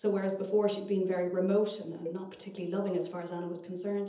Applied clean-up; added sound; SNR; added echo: none; Cowbell; 17 dB; reverberation time 0.7 s.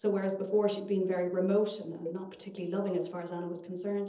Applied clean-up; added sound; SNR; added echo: neural separator model SepFormer DNS4.